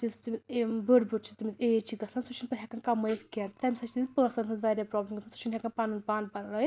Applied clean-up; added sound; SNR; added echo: neural mask model Resemble Enhance denoiser.